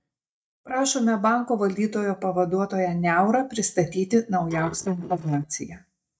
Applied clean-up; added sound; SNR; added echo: neural mask model DeepFilterNet 3.